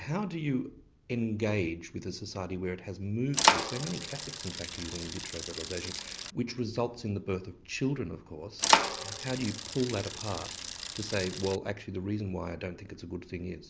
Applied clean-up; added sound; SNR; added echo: none; Bicycle; -3 dB; none.